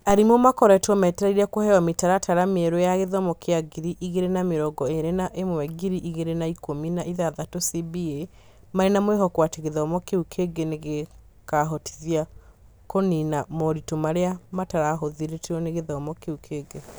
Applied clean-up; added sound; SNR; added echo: none; none; none; none.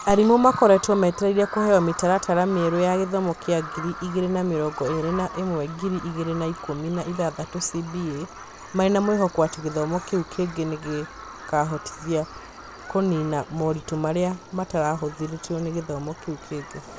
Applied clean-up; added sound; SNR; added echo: none; Bird vocalization, bird call, bird song; 14 dB; none.